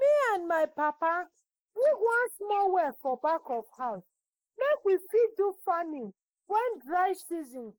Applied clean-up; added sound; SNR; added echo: neural mask model Resemble Enhance denoiser.